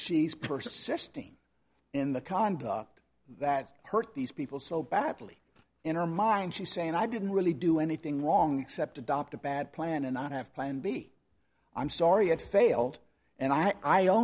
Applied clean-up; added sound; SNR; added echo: none; none; none; none.